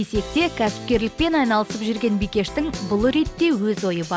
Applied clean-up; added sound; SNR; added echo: none; none; none; none.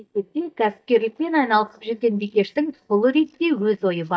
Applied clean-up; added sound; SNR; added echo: neural mask model DeepFilterNet 3.